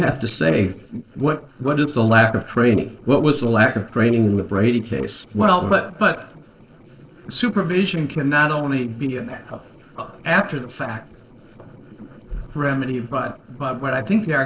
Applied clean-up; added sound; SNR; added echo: neural separator model SepFormer DNS4.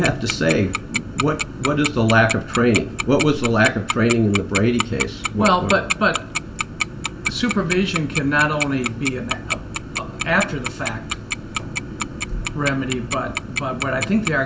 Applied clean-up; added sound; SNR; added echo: none; Tick-tock; 7 dB; reverberation time 0.2 s.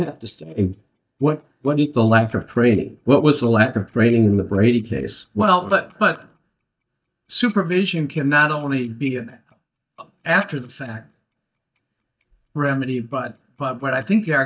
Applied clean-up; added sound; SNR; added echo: neural mask model DeepFilterNet 3.